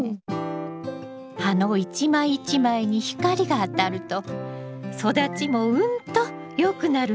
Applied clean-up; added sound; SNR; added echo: none; none; none; none.